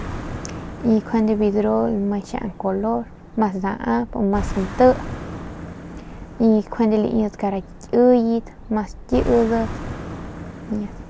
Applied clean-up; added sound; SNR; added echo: none; Car passing by; 11 dB; none.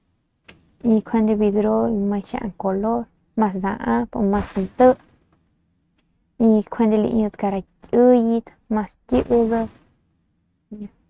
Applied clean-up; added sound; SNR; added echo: neural mask model RNNoise.